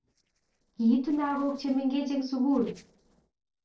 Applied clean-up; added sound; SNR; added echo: neural separator model SepFormer DNS4.